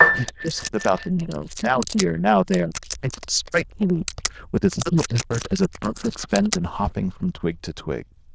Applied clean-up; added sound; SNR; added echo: neural diffusion model UNIVERSE++.